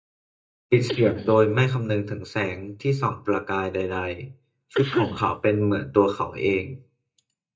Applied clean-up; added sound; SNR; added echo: neural mask model DeepFilterNet 3.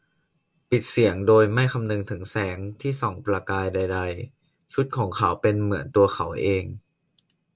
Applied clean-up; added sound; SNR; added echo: none; none; none; none.